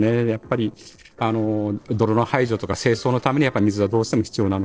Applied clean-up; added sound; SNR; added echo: neural separator model SepFormer DNS4.